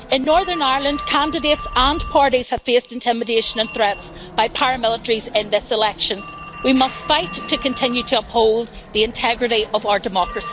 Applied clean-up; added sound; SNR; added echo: none; Telephone; 13 dB; none.